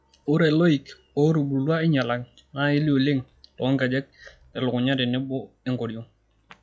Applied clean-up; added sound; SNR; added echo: classical method log-MMSE.